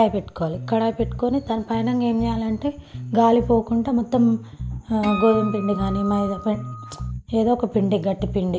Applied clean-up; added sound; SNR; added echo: none; Acoustic guitar + Bass guitar; 11 dB; none.